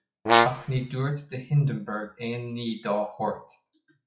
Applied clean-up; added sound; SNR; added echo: classical method log-MMSE.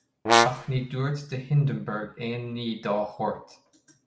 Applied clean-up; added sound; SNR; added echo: none; Brass instrument; -4 dB; none.